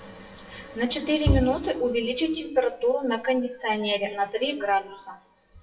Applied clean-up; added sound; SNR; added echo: classical method WPE with log-MMSE.